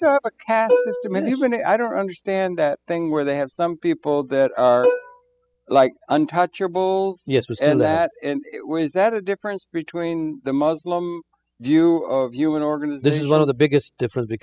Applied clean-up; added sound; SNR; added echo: classical method spectral subtraction.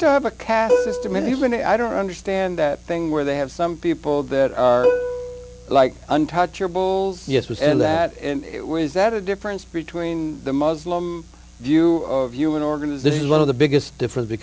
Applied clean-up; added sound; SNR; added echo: none; Plucked string instrument; 4 dB; none.